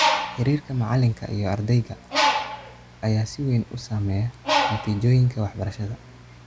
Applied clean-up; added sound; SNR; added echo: none; Bird; 4 dB; none.